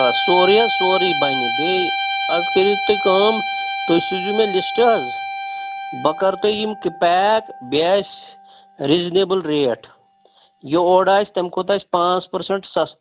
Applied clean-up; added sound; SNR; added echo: none; Guitar; 5 dB; none.